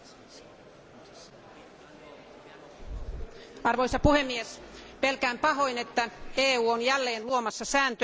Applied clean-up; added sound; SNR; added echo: none; none; none; none.